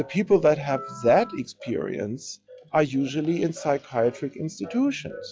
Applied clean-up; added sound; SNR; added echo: classical method log-MMSE.